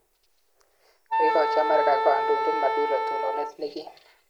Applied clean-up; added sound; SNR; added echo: none; Wind instrument, woodwind instrument; -1 dB; none.